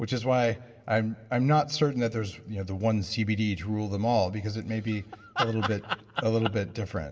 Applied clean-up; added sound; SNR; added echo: none; none; none; reverberation time 0.4 s.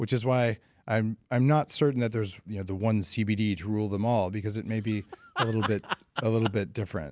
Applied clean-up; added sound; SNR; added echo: none; none; none; none.